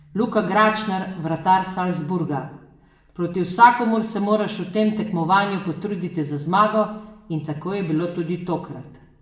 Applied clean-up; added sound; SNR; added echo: none; none; none; reverberation time 0.7 s.